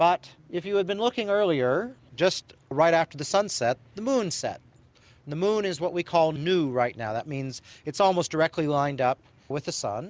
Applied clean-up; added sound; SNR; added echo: none; none; none; none.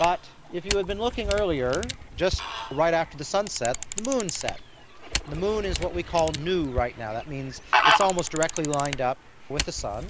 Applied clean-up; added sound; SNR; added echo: none; Camera + Fowl; 3 dB; none.